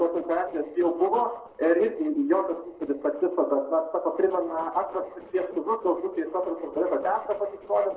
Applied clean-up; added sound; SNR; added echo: neural separator model SepFormer DNS4.